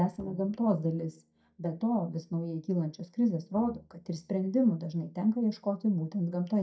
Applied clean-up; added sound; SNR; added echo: neural mask model DeepFilterNet 3.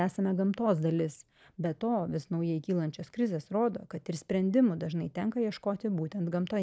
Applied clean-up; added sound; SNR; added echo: none; none; none; none.